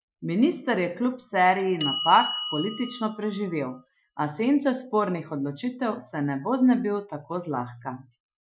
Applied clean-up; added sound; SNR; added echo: classical method Wiener filter.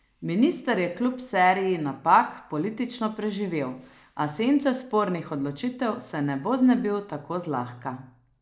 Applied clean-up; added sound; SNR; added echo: none; none; none; none.